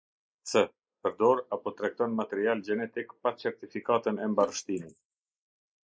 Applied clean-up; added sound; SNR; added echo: neural mask model Resemble Enhance denoiser.